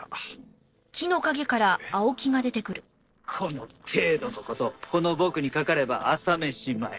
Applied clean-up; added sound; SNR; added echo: neural separator model SepFormer DNS4.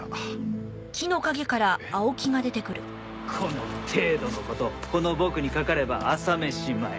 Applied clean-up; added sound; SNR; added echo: none; Car passing by / Traffic noise, roadway noise; 19 dB; none.